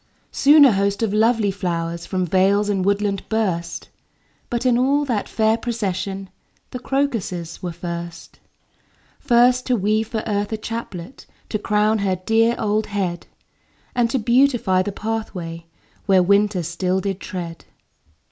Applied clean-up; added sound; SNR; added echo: none; none; none; none.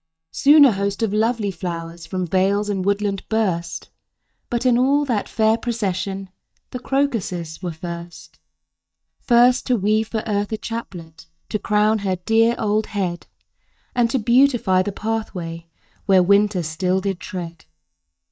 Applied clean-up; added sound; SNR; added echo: neural mask model DeepFilterNet 3.